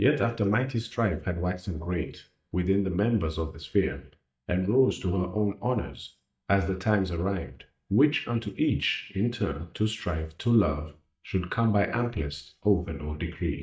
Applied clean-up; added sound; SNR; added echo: neural mask model DeepFilterNet 3.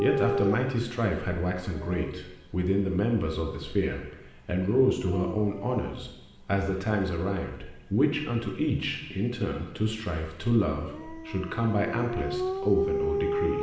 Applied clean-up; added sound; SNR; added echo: none; Dog; 7 dB; reverberation time 1.1 s.